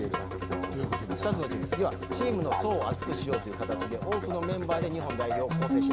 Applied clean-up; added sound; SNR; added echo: none; Musical instrument; -1 dB; none.